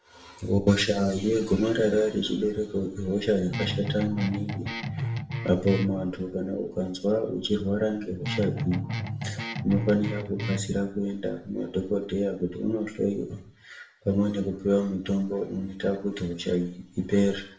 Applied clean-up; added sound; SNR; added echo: none; Guitar; 4 dB; reverberation time 0.5 s.